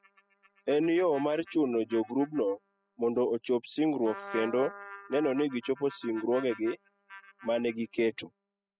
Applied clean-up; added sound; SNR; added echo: classical method spectral subtraction.